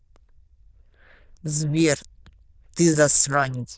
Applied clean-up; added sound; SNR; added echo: neural diffusion model UNIVERSE++.